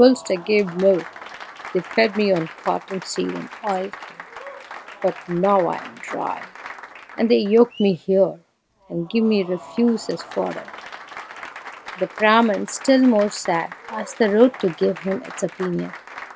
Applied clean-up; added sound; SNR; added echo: none; Applause; 16 dB; none.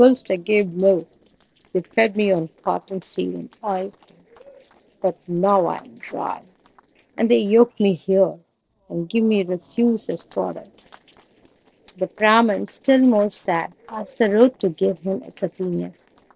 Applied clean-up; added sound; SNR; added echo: neural separator model SepFormer DNS4.